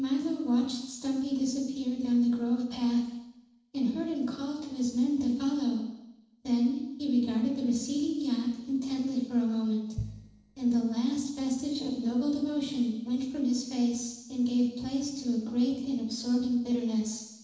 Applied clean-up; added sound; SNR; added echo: neural separator model SepFormer DNS4.